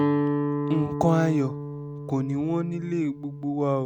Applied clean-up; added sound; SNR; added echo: none; Guitar; 3 dB; none.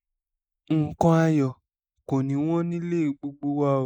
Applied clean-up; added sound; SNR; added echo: neural mask model Resemble Enhance denoiser.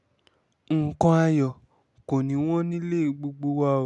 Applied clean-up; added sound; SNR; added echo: none; none; none; none.